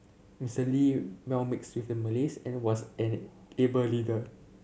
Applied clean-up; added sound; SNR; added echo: none; none; none; none.